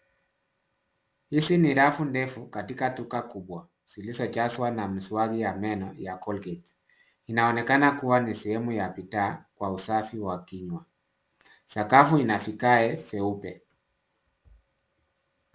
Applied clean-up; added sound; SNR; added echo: none; none; none; none.